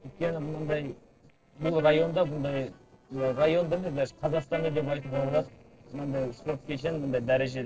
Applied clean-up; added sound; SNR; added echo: neural separator model SepFormer DNS4.